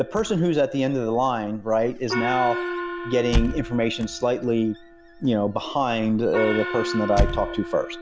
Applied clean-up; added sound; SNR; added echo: none; Gong + Squeak / Slam / Wood; 6 dB; none.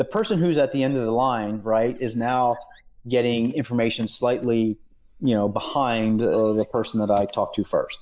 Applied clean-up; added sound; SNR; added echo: neural mask model Resemble Enhance denoiser.